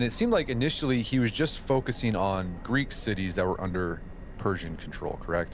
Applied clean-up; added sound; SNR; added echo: none; Subway, metro, underground; 12 dB; none.